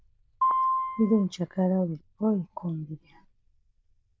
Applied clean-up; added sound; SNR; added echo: neural diffusion model UNIVERSE++.